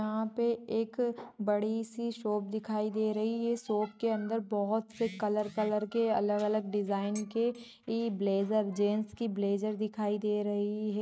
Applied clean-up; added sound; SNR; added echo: neural mask model RNNoise.